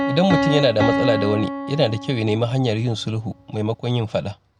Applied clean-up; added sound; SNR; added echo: none; Piano; 5 dB; none.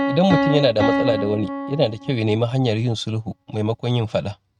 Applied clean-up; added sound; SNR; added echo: neural mask model RNNoise.